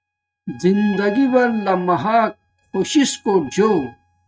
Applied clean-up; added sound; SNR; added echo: neural mask model RNNoise.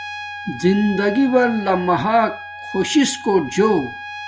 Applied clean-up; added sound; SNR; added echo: none; Trumpet; 13 dB; none.